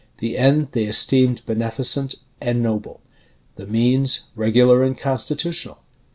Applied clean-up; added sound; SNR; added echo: none; none; none; none.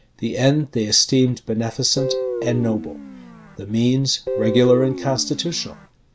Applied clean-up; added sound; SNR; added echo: none; Guitar; 7 dB; none.